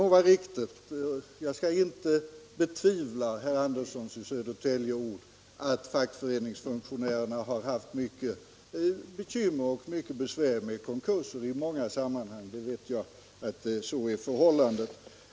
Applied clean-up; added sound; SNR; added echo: none; none; none; none.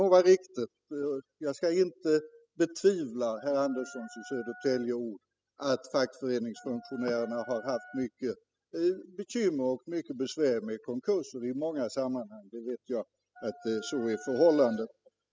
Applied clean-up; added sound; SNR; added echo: classical method spectral subtraction.